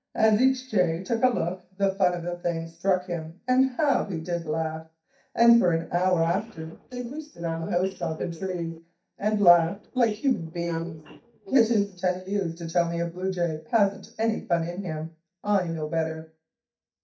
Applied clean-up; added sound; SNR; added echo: neural mask model DeepFilterNet 3.